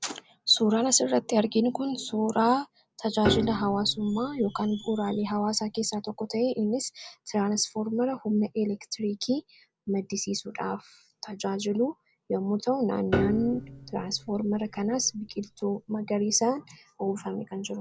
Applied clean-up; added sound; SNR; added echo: none; Piano; 7 dB; none.